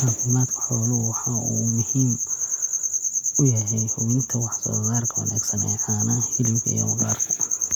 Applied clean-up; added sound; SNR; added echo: none; none; none; none.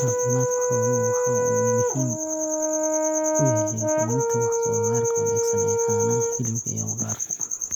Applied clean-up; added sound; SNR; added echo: none; Brass instrument; -3 dB; none.